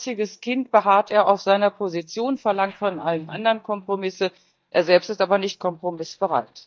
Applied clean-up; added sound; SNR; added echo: neural mask model DeepFilterNet 3.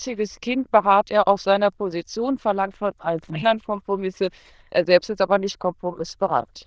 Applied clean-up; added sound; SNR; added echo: neural diffusion model UNIVERSE++.